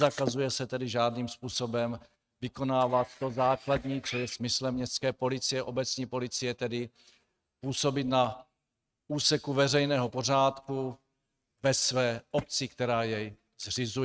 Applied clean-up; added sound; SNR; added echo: neural mask model RNNoise.